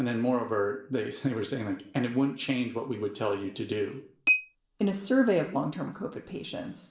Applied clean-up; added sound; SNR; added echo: none; Chink, clink; 9 dB; reverberation time 0.5 s.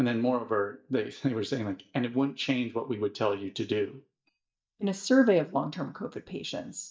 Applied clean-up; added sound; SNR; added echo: neural mask model DeepFilterNet 3.